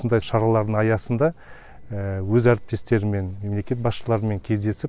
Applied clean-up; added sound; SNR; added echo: none; none; none; none.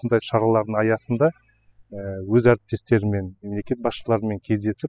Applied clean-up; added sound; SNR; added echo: classical method spectral subtraction.